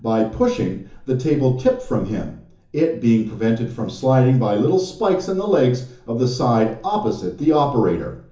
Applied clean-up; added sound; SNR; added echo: none; none; none; reverberation time 0.7 s.